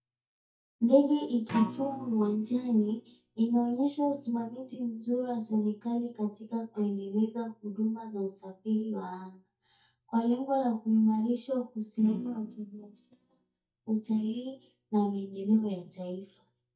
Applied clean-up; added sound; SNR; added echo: neural mask model DeepFilterNet 3.